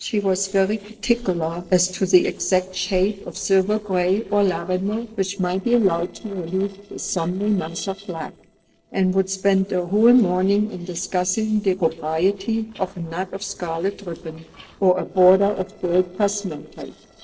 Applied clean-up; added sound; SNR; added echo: neural separator model SepFormer DNS4.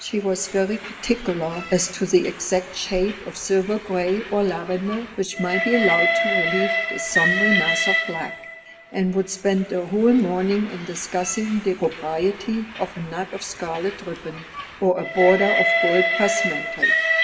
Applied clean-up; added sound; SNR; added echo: none; Train; 3 dB; reverberation time 1.8 s.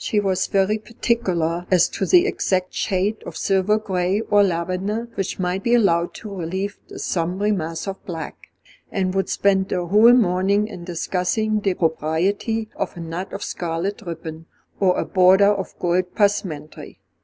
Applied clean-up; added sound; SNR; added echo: none; none; none; none.